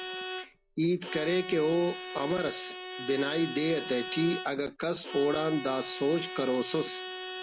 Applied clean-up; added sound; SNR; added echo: none; Bowed string instrument; 9 dB; none.